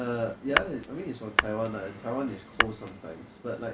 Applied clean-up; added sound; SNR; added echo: none; Tap / Glass; -3 dB; none.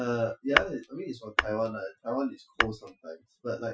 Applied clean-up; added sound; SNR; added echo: classical method Wiener filter.